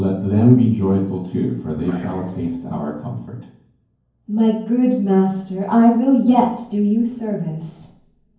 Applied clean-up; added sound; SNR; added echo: none; Growling; 20 dB; reverberation time 0.9 s.